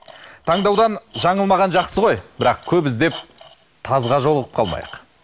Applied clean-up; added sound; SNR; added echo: neural mask model Resemble Enhance denoiser.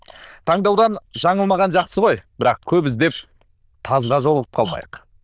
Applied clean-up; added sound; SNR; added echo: neural diffusion model UNIVERSE++.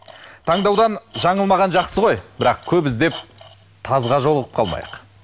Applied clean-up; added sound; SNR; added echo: none; Tools; 18 dB; none.